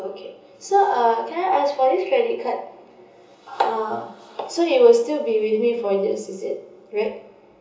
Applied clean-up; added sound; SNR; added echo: none; none; none; reverberation time 0.6 s.